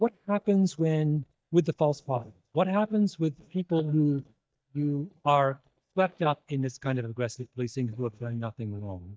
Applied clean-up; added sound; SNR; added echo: neural mask model DeepFilterNet 3.